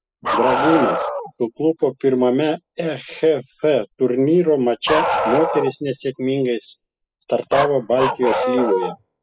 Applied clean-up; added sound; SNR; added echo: classical method spectral subtraction.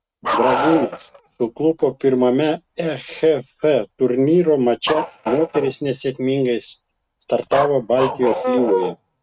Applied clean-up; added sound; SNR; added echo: neural mask model RNNoise.